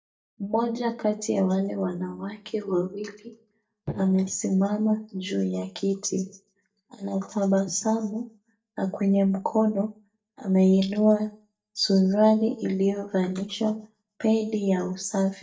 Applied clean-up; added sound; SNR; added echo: neural mask model DeepFilterNet 3.